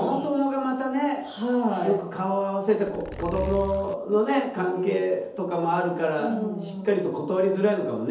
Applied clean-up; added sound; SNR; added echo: none; Zipper (clothing); 11 dB; reverberation time 2.2 s.